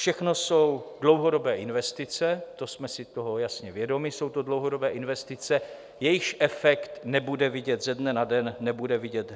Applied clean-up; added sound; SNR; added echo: none; none; none; none.